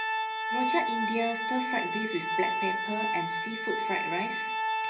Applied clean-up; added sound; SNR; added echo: none; Organ; -3 dB; reverberation time 0.5 s.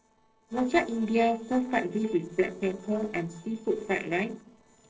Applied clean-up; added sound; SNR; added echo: neural separator model SepFormer DNS4.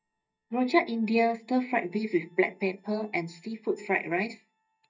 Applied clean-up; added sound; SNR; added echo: neural mask model DeepFilterNet 3.